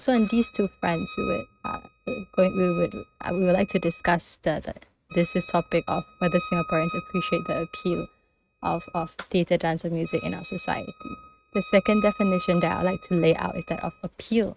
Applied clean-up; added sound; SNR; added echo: neural mask model RNNoise.